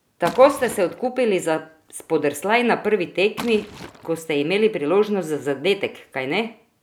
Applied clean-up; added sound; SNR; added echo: none; Liquid; 20 dB; none.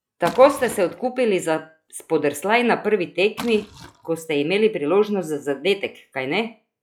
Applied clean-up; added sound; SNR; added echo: classical method log-MMSE.